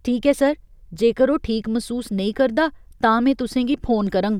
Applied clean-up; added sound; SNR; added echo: none; none; none; none.